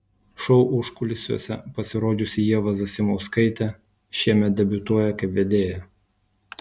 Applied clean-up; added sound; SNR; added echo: none; none; none; none.